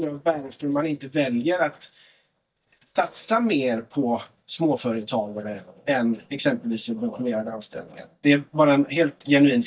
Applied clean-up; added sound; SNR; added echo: neural mask model DeepFilterNet 3.